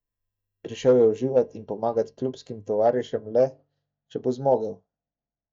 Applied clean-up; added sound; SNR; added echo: neural mask model DeepFilterNet 3.